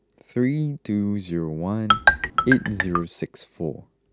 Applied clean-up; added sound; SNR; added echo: none; Marimba, xylophone; -5 dB; none.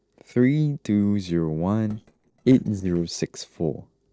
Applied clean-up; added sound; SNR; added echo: neural separator model SepFormer DNS4.